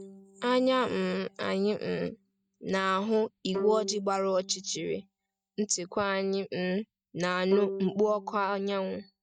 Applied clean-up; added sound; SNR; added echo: neural mask model DeepFilterNet 3.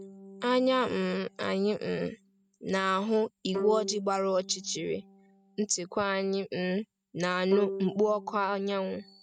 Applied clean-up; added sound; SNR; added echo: neural mask model RNNoise.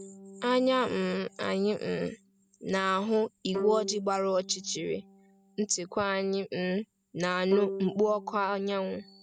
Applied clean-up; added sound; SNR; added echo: none; Bowed string instrument; 12 dB; none.